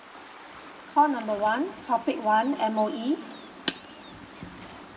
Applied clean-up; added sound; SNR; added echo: none; Waves, surf; 18 dB; reverberation time 1.4 s.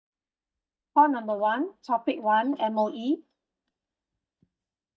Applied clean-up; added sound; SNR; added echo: neural mask model DeepFilterNet 3.